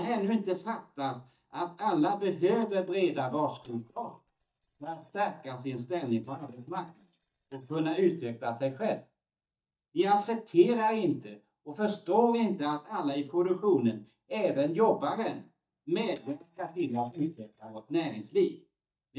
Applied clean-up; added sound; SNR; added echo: neural mask model DeepFilterNet 3.